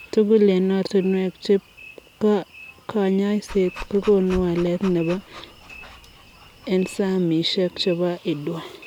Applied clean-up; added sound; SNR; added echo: none; Dog; 17 dB; none.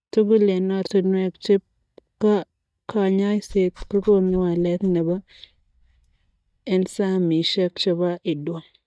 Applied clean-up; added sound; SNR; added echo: neural mask model DeepFilterNet 3.